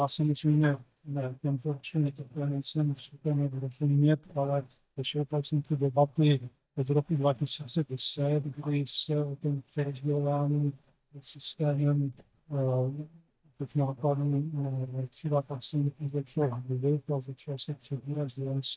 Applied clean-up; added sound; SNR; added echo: neural mask model DeepFilterNet 3.